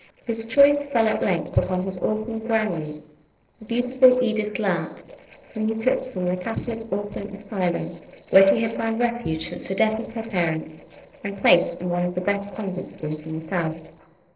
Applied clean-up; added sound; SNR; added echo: neural separator model SepFormer DNS4.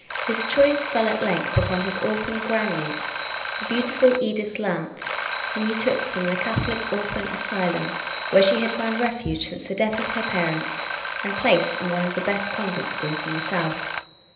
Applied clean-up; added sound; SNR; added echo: none; Alarm; 5 dB; reverberation time 0.8 s.